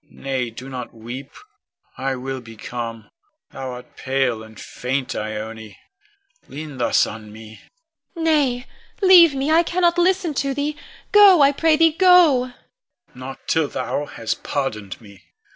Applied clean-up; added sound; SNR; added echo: none; none; none; none.